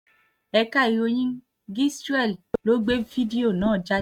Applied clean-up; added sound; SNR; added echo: neural mask model RNNoise.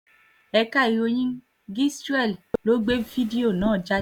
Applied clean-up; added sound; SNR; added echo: none; Drawer open or close; 15 dB; none.